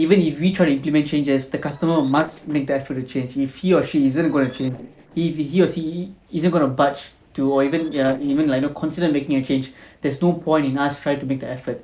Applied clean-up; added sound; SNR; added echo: neural separator model SepFormer DNS4.